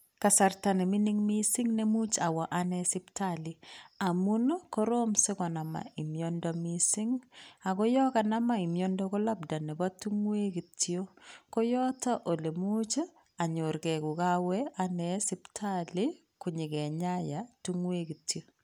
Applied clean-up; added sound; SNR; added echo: none; none; none; none.